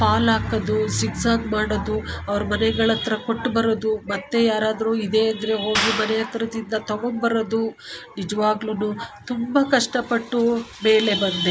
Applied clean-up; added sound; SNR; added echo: none; Clapping; 9 dB; none.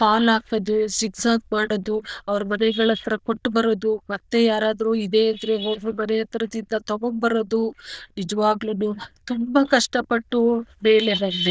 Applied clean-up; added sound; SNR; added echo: neural diffusion model UNIVERSE++.